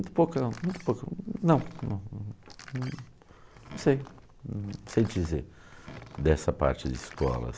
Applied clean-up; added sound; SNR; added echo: none; Door; 19 dB; none.